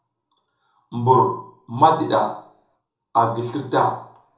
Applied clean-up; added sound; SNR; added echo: none; none; none; reverberation time 0.6 s.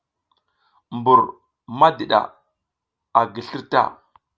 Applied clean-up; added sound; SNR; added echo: none; none; none; none.